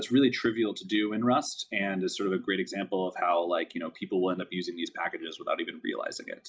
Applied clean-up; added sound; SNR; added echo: none; none; none; none.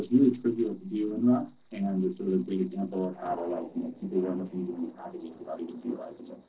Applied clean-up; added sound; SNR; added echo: neural separator model SepFormer DNS4.